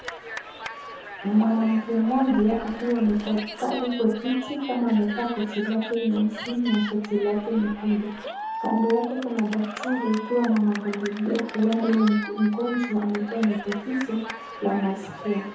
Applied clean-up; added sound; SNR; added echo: none; Cheering; 12 dB; reverberation time 2.6 s.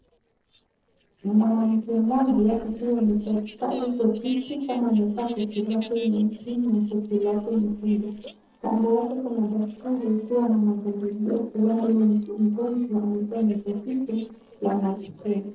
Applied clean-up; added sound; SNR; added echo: neural separator model SepFormer DNS4.